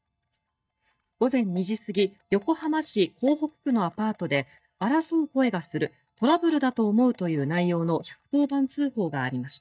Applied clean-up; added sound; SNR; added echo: neural mask model DeepFilterNet 3.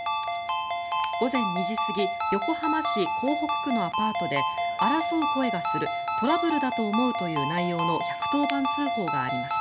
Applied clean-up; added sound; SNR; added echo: none; Ringtone; -1 dB; none.